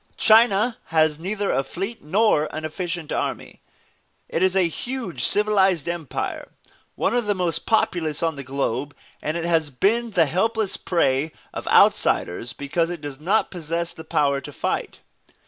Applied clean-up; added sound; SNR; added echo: none; none; none; none.